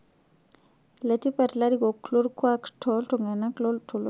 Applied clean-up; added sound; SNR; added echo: none; none; none; none.